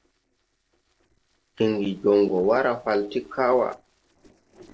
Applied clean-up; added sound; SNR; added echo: neural separator model SepFormer DNS4.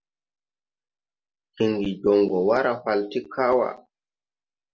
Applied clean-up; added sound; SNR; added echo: none; none; none; none.